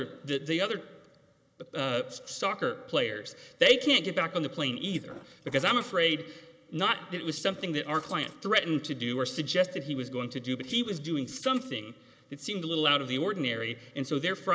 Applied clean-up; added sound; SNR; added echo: neural mask model Resemble Enhance denoiser.